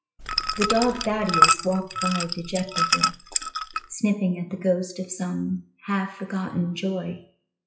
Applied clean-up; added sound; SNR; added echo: classical method WPE with log-MMSE.